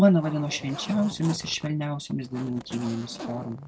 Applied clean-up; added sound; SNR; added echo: none; Zipper (clothing); 14 dB; none.